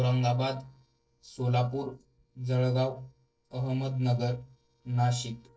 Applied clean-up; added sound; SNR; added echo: neural separator model SepFormer DNS4.